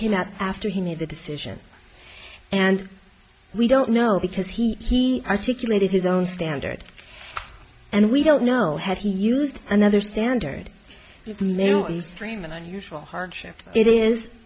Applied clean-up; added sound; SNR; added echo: none; none; none; none.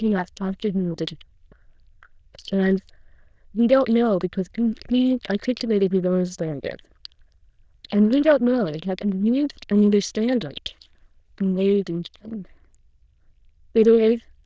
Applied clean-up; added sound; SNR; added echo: neural diffusion model UNIVERSE++.